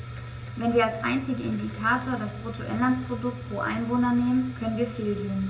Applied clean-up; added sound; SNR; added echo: none; none; none; reverberation time 0.4 s.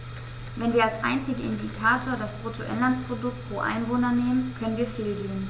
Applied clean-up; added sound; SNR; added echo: none; none; none; none.